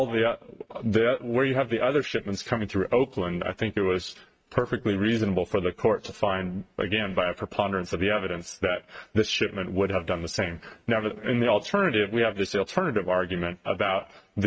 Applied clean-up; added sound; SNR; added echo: neural mask model RNNoise.